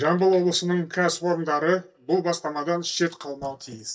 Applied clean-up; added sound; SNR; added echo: neural mask model DeepFilterNet 3.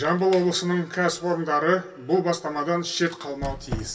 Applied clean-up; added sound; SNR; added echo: none; Squeak; 16 dB; reverberation time 0.2 s.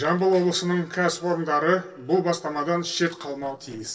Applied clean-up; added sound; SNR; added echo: neural separator model SepFormer DNS4.